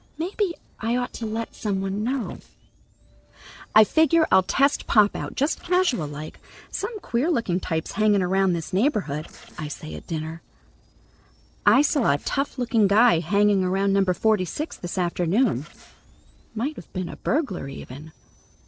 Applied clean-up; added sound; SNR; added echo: neural separator model SepFormer DNS4.